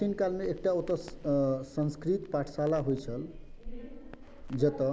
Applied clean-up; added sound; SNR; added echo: none; Crackle; 14 dB; none.